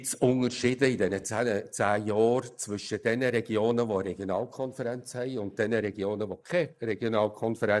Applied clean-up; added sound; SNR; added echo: neural mask model Resemble Enhance denoiser.